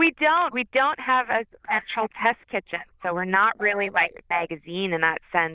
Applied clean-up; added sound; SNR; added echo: neural diffusion model UNIVERSE++.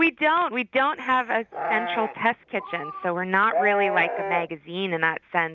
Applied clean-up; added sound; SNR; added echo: none; Livestock, farm animals, working animals; 5 dB; none.